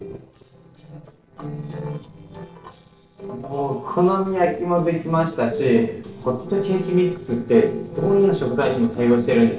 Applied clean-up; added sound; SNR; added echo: neural separator model SepFormer DNS4.